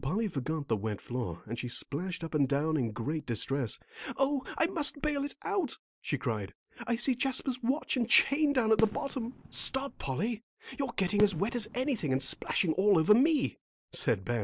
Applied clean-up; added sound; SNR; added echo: neural separator model SepFormer DNS4.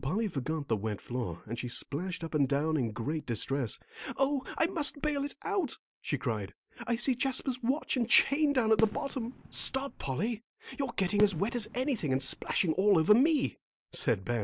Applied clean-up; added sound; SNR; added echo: none; Fireworks; 12 dB; none.